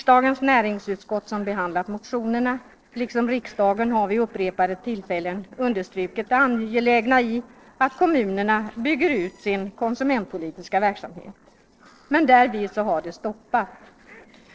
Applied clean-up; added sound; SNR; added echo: neural separator model SepFormer DNS4.